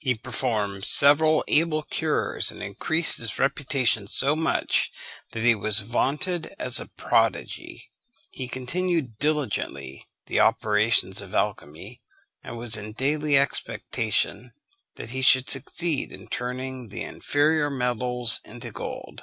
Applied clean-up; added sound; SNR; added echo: none; none; none; none.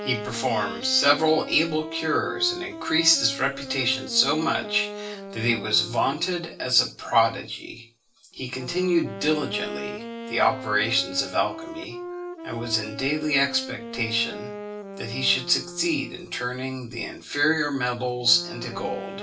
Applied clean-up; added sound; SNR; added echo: none; Wind instrument, woodwind instrument; 11 dB; reverberation time 0.3 s.